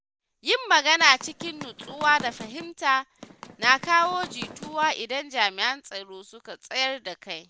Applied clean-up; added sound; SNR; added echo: none; Run; 16 dB; none.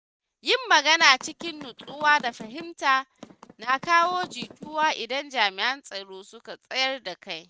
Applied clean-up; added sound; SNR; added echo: neural mask model RNNoise.